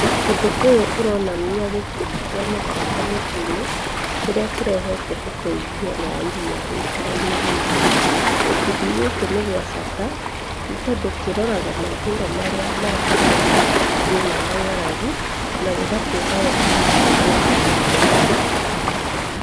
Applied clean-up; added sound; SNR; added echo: none; Waves, surf; -5 dB; none.